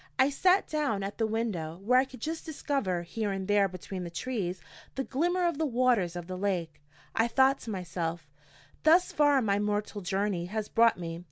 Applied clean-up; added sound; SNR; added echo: none; none; none; none.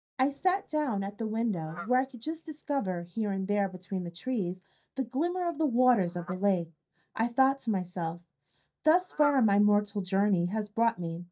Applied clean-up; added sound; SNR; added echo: neural mask model DeepFilterNet 3.